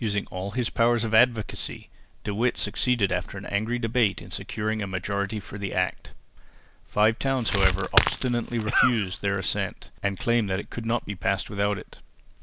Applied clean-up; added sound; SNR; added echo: none; Crackle + Cough; -1 dB; none.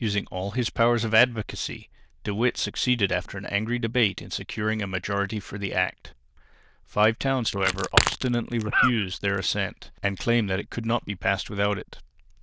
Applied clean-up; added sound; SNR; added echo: neural diffusion model UNIVERSE++.